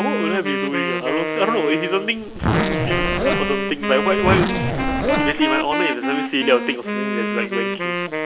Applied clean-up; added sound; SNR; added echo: none; Zipper (clothing) + Wind instrument, woodwind instrument; -1 dB; none.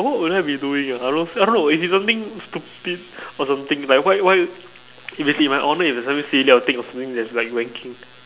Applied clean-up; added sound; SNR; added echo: none; none; none; none.